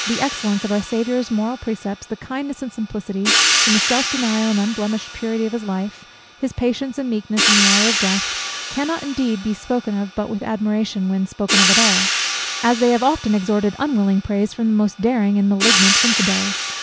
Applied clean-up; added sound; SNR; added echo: none; Hi-hat; 2 dB; none.